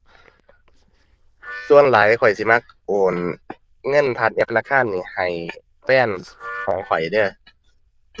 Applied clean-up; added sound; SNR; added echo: neural diffusion model UNIVERSE++.